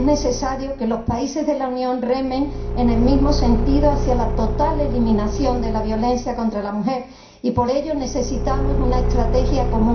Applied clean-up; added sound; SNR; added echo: none; Engine / Car; 1 dB; reverberation time 0.5 s.